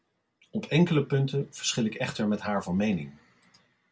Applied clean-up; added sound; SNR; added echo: none; none; none; none.